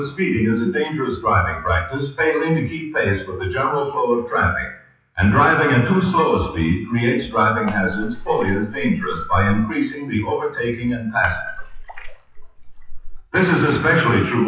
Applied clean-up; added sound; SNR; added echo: classical method WPE with log-MMSE.